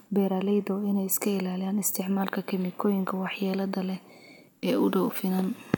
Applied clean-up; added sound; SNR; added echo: none; none; none; none.